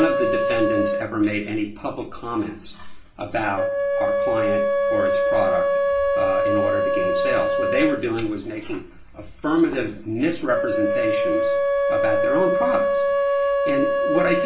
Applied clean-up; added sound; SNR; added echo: none; Wind instrument, woodwind instrument; -3 dB; reverberation time 0.3 s.